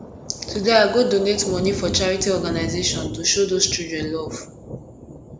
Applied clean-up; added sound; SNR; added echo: none; Thunder; 10 dB; none.